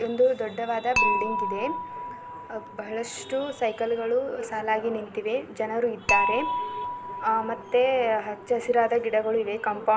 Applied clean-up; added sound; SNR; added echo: none; Dishes, pots, and pans / Chink, clink; 6 dB; none.